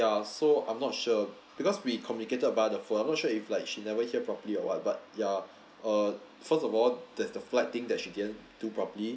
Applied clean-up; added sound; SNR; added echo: none; none; none; none.